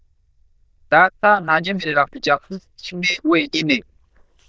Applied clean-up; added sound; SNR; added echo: neural diffusion model UNIVERSE++.